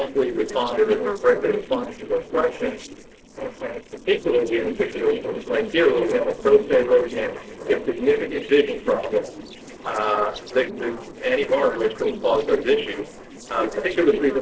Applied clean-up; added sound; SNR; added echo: neural separator model SepFormer DNS4.